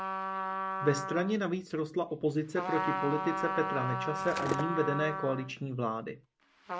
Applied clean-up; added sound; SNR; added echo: none; Skateboard + Trumpet; 3 dB; none.